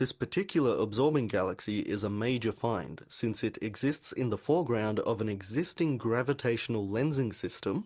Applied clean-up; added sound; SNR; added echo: none; none; none; none.